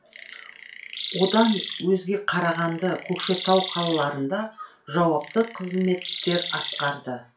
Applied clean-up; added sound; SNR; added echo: none; Chirp, tweet; 9 dB; reverberation time 0.3 s.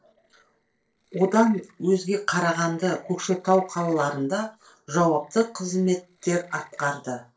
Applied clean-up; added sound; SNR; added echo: neural separator model SepFormer DNS4.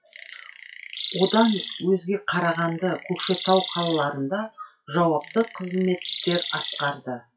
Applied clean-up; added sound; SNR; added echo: classical method WPE with log-MMSE.